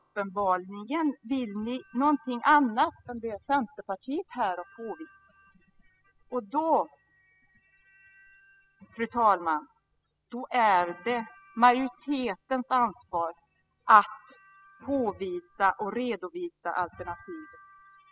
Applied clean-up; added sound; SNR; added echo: classical method spectral subtraction.